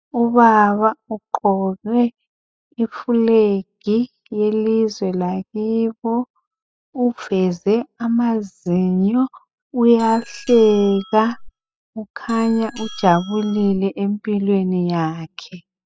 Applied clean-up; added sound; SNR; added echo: classical method spectral subtraction.